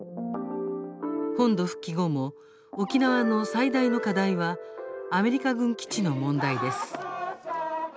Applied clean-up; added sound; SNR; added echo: none; none; none; none.